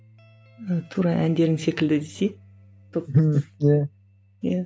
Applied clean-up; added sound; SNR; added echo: none; none; none; none.